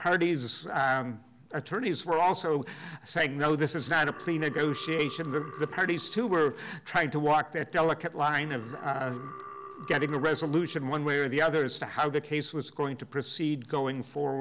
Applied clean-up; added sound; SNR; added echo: none; Burping, eructation; 16 dB; none.